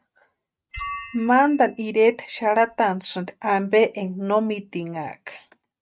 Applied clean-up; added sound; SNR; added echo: neural mask model RNNoise.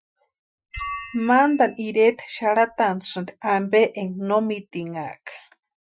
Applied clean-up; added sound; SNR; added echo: classical method Wiener filter.